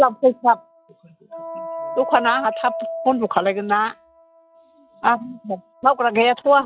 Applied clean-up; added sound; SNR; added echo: classical method log-MMSE.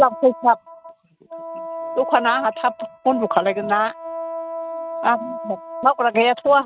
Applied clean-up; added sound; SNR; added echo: neural mask model RNNoise.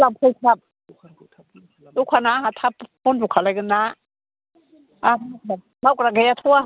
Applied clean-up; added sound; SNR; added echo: none; none; none; none.